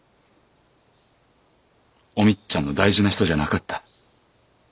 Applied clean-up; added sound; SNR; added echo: none; none; none; none.